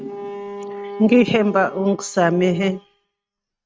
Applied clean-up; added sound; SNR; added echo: neural mask model RNNoise.